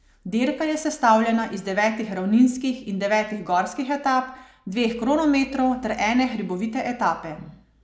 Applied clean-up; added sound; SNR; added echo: none; none; none; none.